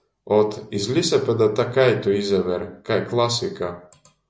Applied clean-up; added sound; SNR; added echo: none; none; none; none.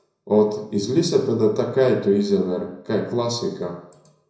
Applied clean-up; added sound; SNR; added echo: none; none; none; reverberation time 0.6 s.